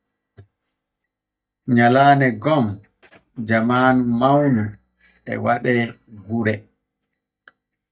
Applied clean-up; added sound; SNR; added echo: neural mask model DeepFilterNet 3.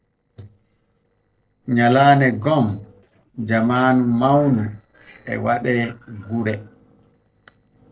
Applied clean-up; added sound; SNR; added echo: neural separator model SepFormer DNS4.